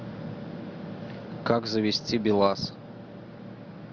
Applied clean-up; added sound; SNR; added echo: none; none; none; none.